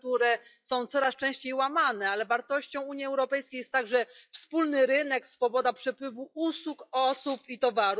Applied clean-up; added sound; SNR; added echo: classical method log-MMSE.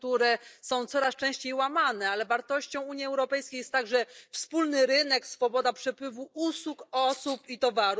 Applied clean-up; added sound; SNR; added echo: neural mask model DeepFilterNet 3.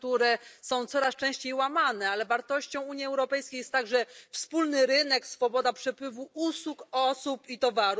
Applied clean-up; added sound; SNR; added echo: none; none; none; none.